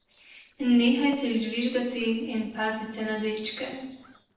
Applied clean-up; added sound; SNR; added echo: neural separator model SepFormer DNS4.